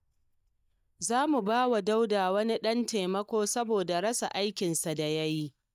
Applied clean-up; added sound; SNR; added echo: neural mask model DeepFilterNet 3.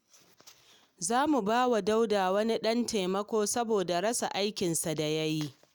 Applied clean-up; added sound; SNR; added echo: none; none; none; none.